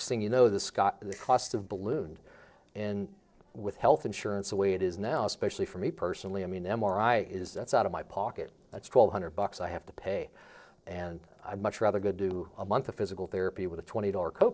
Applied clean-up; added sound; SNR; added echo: neural separator model SepFormer DNS4.